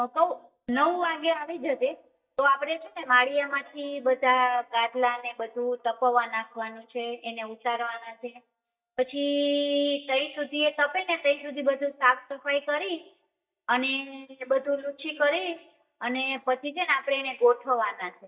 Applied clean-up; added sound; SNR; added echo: neural mask model DeepFilterNet 3.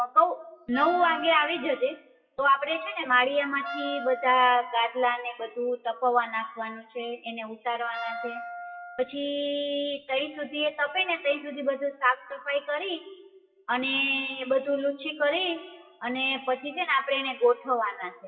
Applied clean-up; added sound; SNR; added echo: classical method WPE with log-MMSE.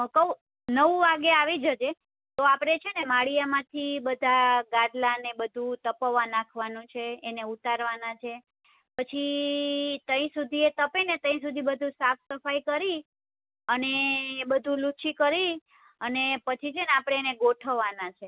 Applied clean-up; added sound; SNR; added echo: none; none; none; none.